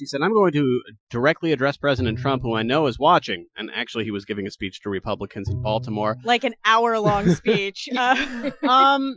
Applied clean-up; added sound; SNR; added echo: classical method Wiener filter.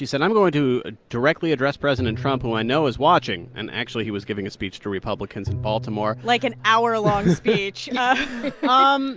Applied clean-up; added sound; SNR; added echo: none; Bowed string instrument; 14 dB; none.